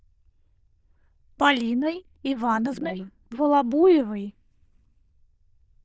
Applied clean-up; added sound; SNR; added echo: neural diffusion model UNIVERSE++.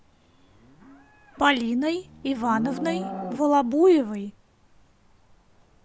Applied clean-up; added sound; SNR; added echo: none; Livestock, farm animals, working animals; 14 dB; none.